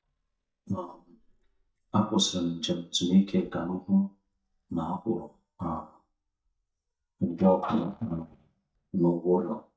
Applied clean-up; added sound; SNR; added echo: neural mask model DeepFilterNet 3.